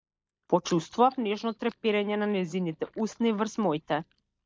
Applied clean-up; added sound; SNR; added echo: neural mask model DeepFilterNet 3.